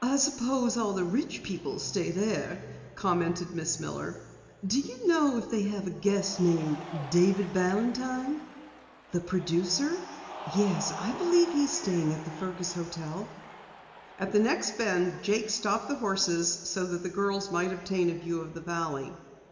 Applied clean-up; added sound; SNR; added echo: none; Cheering; 18 dB; reverberation time 1.6 s.